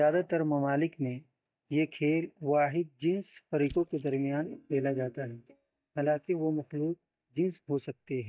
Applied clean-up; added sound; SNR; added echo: neural mask model DeepFilterNet 3.